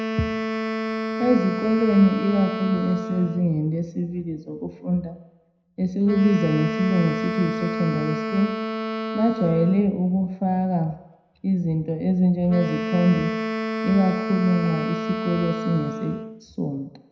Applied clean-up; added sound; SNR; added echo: none; Wind instrument, woodwind instrument; 6 dB; reverberation time 0.8 s.